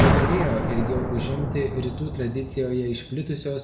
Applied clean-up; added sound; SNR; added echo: none; Boom; -2 dB; reverberation time 0.5 s.